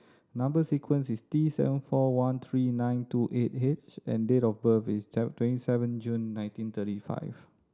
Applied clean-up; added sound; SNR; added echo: none; none; none; none.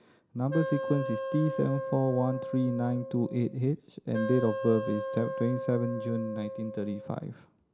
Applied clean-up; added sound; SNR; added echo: none; Wind instrument, woodwind instrument; 6 dB; none.